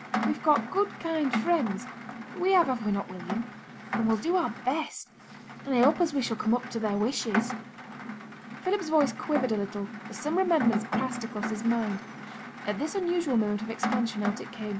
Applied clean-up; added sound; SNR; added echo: none; Rain; 6 dB; none.